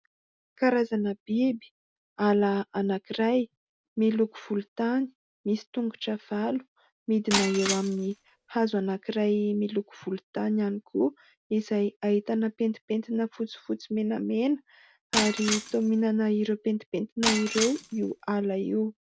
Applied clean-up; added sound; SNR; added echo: none; Shatter; 5 dB; none.